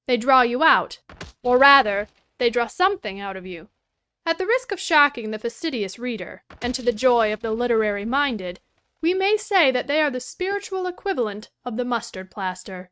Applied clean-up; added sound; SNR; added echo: neural mask model RNNoise.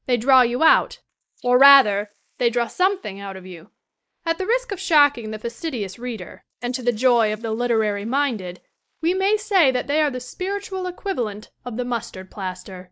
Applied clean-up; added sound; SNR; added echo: neural mask model Resemble Enhance denoiser.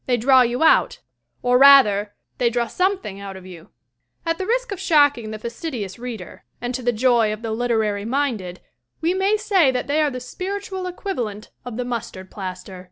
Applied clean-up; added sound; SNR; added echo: none; none; none; none.